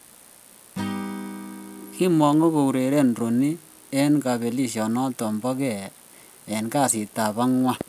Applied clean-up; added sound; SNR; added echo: none; Acoustic guitar / Strum; 16 dB; none.